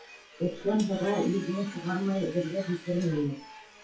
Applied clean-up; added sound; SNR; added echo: classical method WPE with log-MMSE.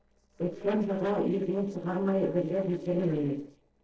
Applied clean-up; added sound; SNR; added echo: neural separator model SepFormer DNS4.